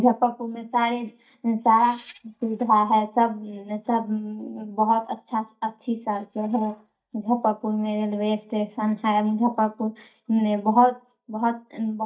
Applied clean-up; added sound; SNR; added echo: neural mask model DeepFilterNet 3.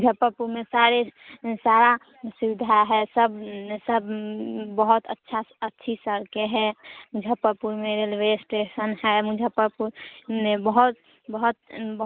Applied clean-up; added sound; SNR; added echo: none; none; none; none.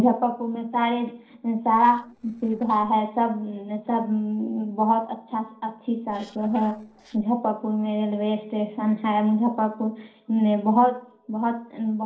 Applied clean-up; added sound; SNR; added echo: neural separator model SepFormer DNS4.